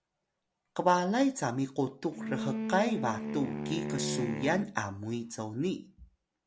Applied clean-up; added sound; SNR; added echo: none; Wind instrument, woodwind instrument; 4 dB; none.